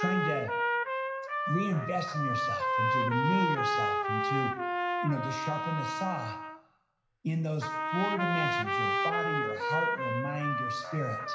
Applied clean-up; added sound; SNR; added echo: none; Trumpet; -3 dB; reverberation time 0.9 s.